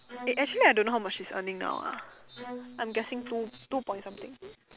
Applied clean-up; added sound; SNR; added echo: none; Bowed string instrument; 17 dB; none.